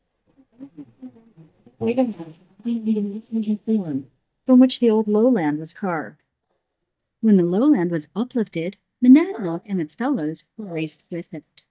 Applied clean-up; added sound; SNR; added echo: neural mask model DeepFilterNet 3.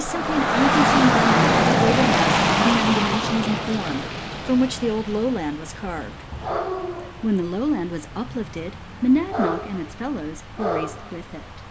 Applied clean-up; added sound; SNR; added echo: none; Rain / Dog; -1 dB; none.